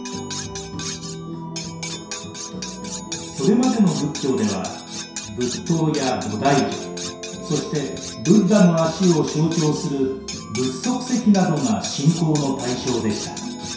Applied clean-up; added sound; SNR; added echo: none; Cutlery, silverware; 12 dB; reverberation time 0.7 s.